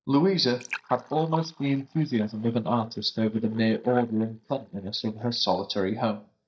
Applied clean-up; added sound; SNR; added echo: neural mask model DeepFilterNet 3.